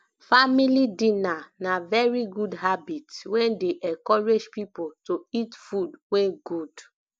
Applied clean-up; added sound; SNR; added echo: none; none; none; none.